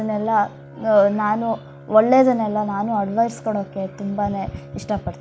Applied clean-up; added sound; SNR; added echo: none; Bowed string instrument; 19 dB; none.